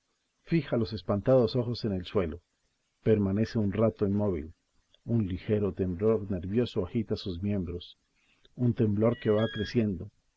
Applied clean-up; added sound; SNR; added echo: none; Alarm; 17 dB; none.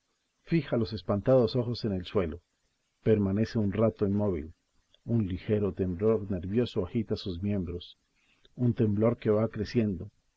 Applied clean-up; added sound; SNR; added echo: none; none; none; none.